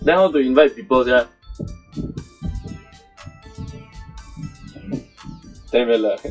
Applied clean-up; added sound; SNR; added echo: classical method WPE with log-MMSE.